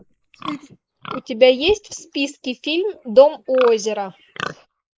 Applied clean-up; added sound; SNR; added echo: neural mask model Resemble Enhance denoiser.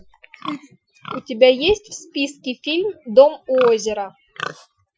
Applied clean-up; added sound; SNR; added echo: classical method Wiener filter.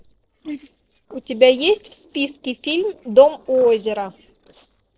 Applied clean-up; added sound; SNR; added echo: neural separator model SepFormer DNS4.